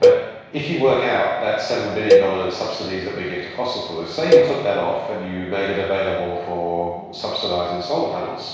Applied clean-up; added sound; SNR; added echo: none; Cowbell; -2 dB; reverberation time 1.1 s.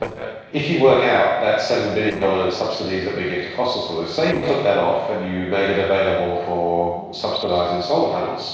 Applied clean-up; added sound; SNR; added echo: neural separator model SepFormer DNS4.